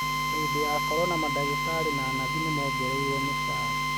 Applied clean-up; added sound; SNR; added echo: none; Drill; -3 dB; none.